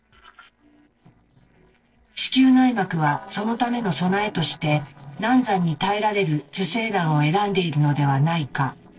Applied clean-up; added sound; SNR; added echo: neural separator model SepFormer DNS4.